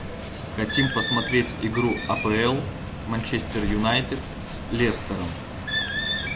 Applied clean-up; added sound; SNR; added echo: none; Bird; 6 dB; none.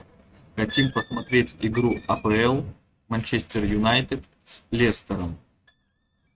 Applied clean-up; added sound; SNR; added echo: neural mask model RNNoise.